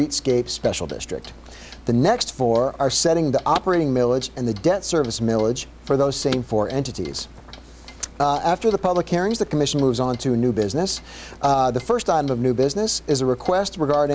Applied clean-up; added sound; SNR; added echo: none; Car + Clock; 19 dB; none.